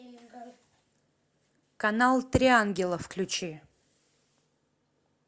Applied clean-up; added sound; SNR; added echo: none; none; none; none.